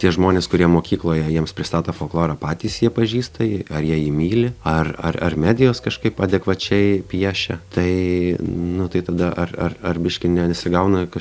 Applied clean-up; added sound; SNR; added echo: none; none; none; none.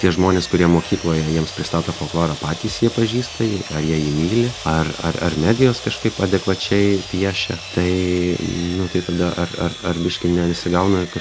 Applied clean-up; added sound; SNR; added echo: none; Sawing; 14 dB; none.